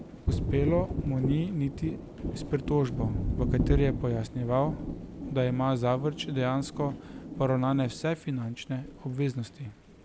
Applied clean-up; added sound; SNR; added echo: none; Thunder; 4 dB; none.